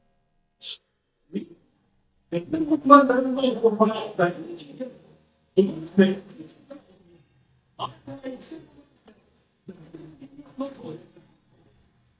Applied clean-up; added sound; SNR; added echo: neural mask model DeepFilterNet 3.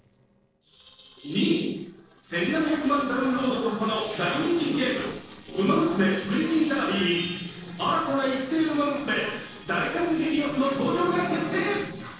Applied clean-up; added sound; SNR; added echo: neural separator model SepFormer DNS4.